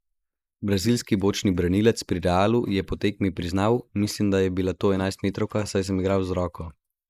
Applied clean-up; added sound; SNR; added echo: neural mask model Resemble Enhance denoiser.